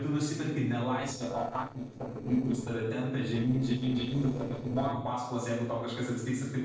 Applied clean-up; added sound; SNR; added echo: neural separator model SepFormer DNS4.